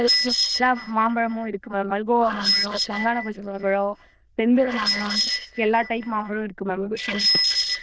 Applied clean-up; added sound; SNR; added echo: neural diffusion model UNIVERSE++.